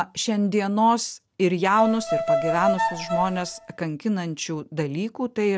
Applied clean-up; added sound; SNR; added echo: none; Bowed string instrument; 1 dB; none.